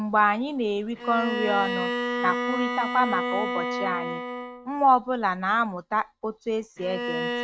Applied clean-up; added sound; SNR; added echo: neural mask model RNNoise.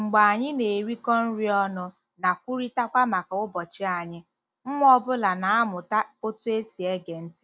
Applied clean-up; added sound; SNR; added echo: none; none; none; none.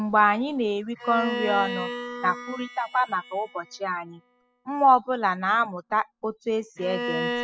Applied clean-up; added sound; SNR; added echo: classical method spectral subtraction.